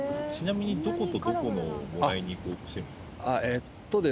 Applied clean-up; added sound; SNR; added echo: none; none; none; none.